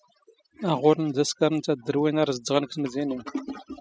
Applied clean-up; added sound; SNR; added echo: classical method spectral subtraction.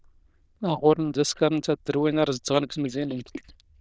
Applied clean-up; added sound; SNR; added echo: neural diffusion model UNIVERSE++.